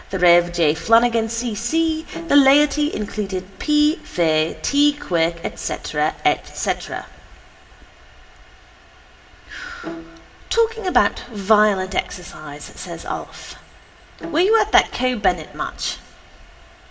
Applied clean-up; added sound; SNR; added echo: none; Bowed string instrument; 16 dB; reverberation time 1.4 s.